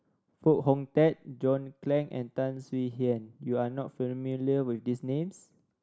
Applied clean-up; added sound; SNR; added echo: none; none; none; none.